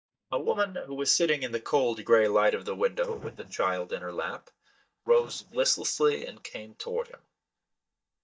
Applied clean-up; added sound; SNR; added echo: neural mask model DeepFilterNet 3.